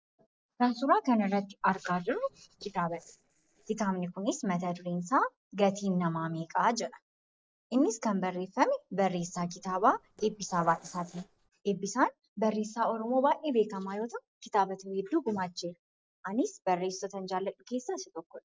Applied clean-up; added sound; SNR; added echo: neural separator model SepFormer DNS4.